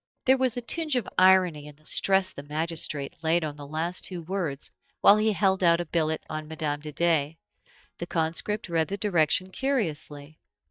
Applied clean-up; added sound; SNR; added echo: neural mask model DeepFilterNet 3.